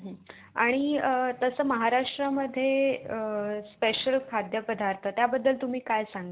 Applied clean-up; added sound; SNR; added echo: none; none; none; none.